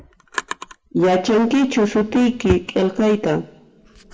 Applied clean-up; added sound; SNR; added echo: none; Drawer open or close; 14 dB; reverberation time 1.1 s.